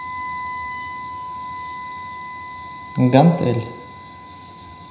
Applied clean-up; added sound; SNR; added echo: none; Wind instrument, woodwind instrument; 9 dB; reverberation time 0.9 s.